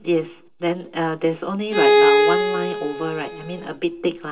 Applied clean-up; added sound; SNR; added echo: none; Bowed string instrument; -5 dB; reverberation time 0.2 s.